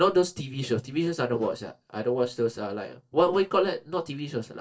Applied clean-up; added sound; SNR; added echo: neural separator model SepFormer DNS4.